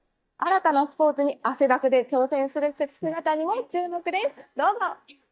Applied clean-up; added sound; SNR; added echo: neural mask model DeepFilterNet 3.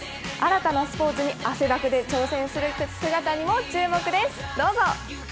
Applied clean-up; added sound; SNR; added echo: none; none; none; none.